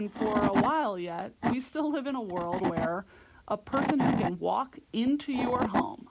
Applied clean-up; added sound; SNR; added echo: none; Wood / Tools; 2 dB; none.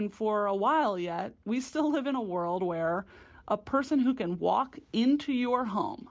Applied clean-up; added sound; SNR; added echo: none; none; none; none.